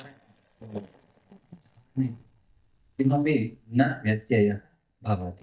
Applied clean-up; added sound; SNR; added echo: neural mask model DeepFilterNet 3.